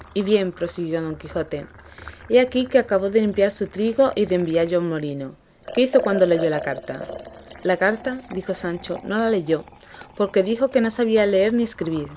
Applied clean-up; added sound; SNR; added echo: none; Liquid; 17 dB; none.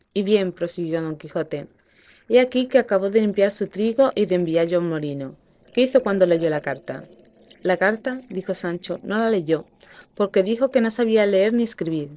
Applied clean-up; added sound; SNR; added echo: neural separator model SepFormer DNS4.